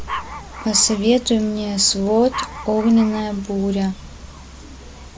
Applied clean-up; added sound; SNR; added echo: none; Dog; 12 dB; none.